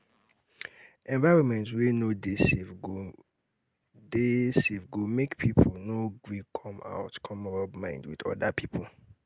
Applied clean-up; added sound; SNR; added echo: none; none; none; none.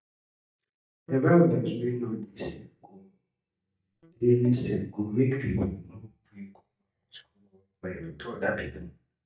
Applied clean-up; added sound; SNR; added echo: neural mask model DeepFilterNet 3.